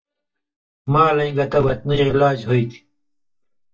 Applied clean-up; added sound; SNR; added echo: neural mask model DeepFilterNet 3.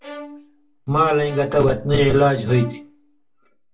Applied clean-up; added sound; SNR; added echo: none; Bowed string instrument; 19 dB; reverberation time 0.2 s.